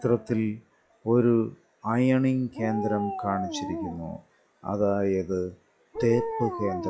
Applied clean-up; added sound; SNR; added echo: classical method log-MMSE.